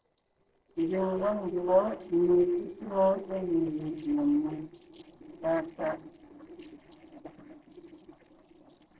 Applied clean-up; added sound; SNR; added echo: neural separator model SepFormer DNS4.